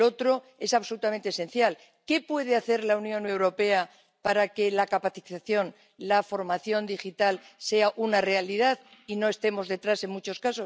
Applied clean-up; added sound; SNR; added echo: none; none; none; none.